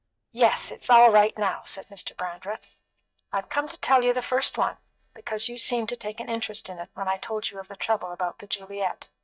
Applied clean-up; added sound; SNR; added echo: neural mask model DeepFilterNet 3.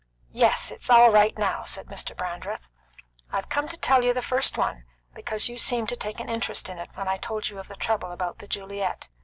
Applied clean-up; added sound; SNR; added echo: none; none; none; none.